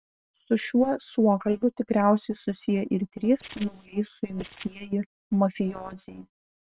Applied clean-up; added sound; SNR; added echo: neural separator model SepFormer WHAM!.